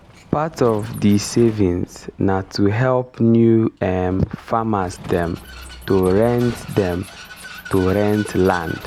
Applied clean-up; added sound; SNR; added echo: none; Vehicle; 19 dB; none.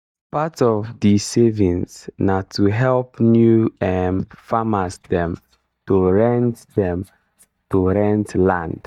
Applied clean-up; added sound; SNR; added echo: neural mask model DeepFilterNet 3.